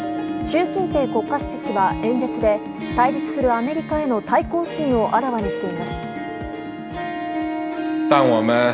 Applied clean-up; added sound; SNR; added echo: none; Harp; 6 dB; none.